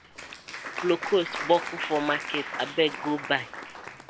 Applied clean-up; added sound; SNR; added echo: none; Applause; 9 dB; none.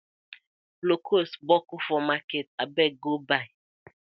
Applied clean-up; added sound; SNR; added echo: none; none; none; none.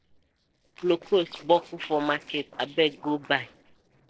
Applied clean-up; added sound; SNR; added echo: neural separator model SepFormer DNS4.